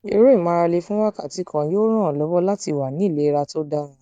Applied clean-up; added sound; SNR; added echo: neural mask model DeepFilterNet 3.